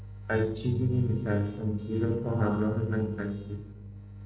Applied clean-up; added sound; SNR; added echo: neural separator model SepFormer DNS4.